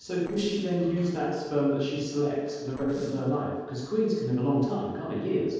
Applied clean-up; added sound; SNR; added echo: neural separator model SepFormer DNS4.